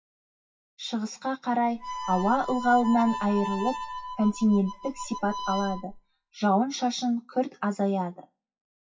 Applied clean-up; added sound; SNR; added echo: classical method WPE with log-MMSE.